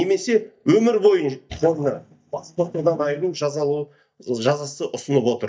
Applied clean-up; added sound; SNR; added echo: neural mask model DeepFilterNet 3.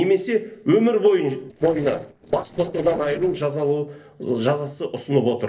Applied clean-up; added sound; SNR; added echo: neural separator model SepFormer DNS4.